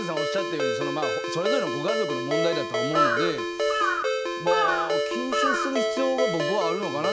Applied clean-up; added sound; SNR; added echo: none; Ringtone + Bird vocalization, bird call, bird song / Crow; -4 dB; none.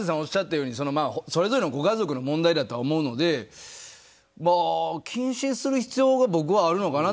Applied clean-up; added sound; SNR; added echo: none; none; none; none.